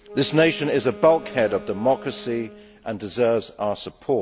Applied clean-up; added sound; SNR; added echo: none; Burping, eructation + Wind instrument, woodwind instrument; 18 dB; none.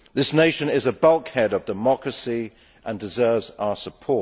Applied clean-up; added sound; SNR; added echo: none; none; none; none.